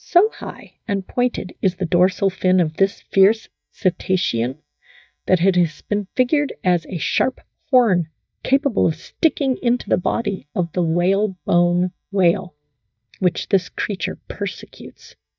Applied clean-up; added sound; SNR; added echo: neural mask model DeepFilterNet 3.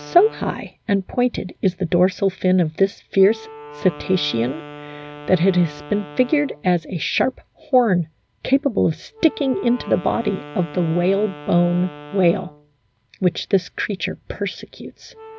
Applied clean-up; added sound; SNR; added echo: none; Wind instrument, woodwind instrument; 18 dB; none.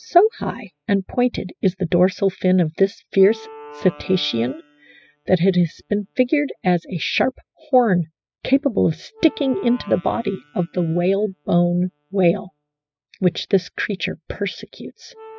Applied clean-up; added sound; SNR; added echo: classical method spectral subtraction.